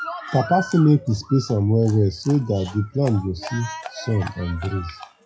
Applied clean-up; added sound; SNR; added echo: classical method WPE with log-MMSE.